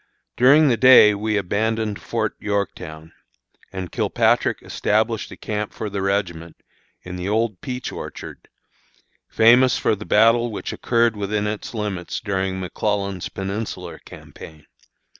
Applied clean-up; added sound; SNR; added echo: none; none; none; none.